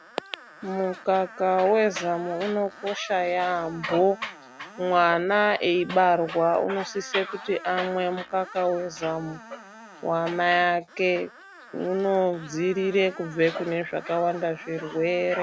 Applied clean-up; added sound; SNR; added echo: none; Screech; 20 dB; none.